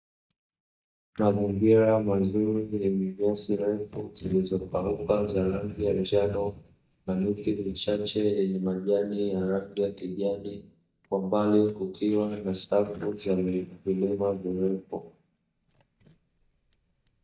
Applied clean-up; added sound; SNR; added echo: neural mask model DeepFilterNet 3.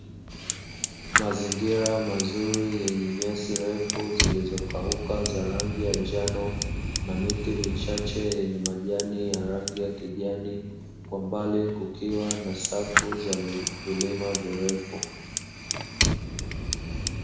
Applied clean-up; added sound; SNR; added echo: none; Fire; 1 dB; reverberation time 1.0 s.